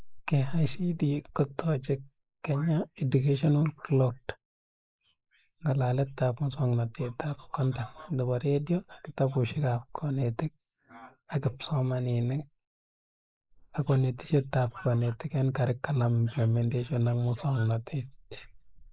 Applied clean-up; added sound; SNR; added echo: neural mask model Resemble Enhance denoiser.